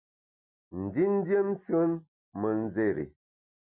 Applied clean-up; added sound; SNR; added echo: none; none; none; none.